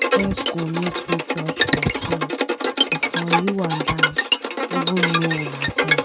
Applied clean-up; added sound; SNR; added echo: none; Bowed string instrument; -4 dB; none.